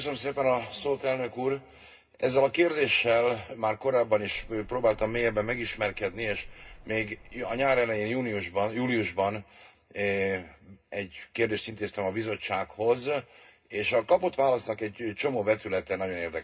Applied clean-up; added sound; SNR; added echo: none; Bird vocalization, bird call, bird song; 18 dB; reverberation time 0.2 s.